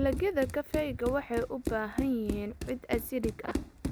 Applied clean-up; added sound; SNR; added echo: none; Run; 6 dB; none.